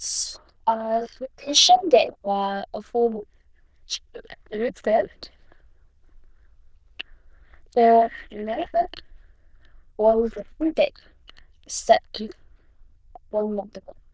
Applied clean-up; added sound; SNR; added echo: neural diffusion model UNIVERSE++.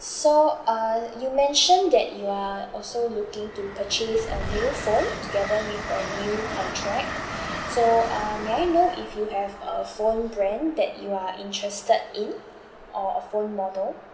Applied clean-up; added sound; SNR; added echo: none; Train; 10 dB; none.